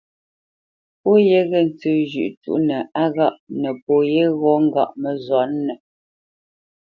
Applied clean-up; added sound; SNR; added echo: none; none; none; none.